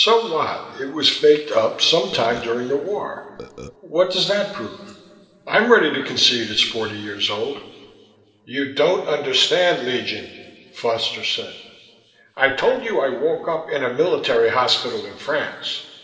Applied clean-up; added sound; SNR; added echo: none; Burping, eructation; 16 dB; reverberation time 2.9 s.